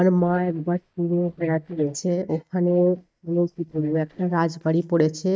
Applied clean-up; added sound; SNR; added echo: neural mask model DeepFilterNet 3.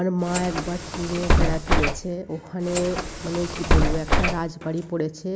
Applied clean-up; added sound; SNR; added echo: none; Bus; -5 dB; none.